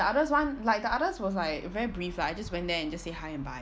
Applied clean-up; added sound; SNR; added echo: none; none; none; none.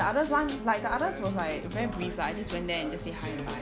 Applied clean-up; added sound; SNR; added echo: none; Acoustic guitar; 7 dB; none.